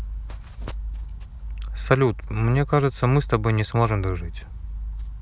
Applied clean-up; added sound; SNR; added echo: none; none; none; none.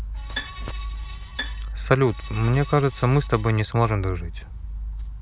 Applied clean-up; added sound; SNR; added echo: none; Screech + Bowed string instrument; 16 dB; none.